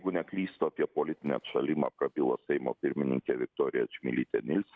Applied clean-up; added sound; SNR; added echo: none; none; none; none.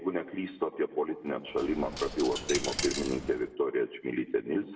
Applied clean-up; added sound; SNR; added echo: none; Coin (dropping); 6 dB; reverberation time 0.6 s.